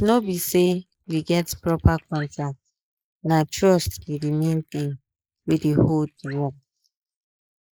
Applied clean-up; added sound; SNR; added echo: neural mask model Resemble Enhance denoiser.